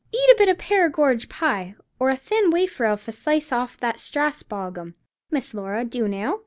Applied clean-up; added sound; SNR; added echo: none; none; none; none.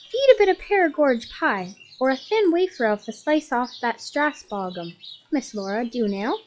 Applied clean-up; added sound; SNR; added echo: classical method log-MMSE.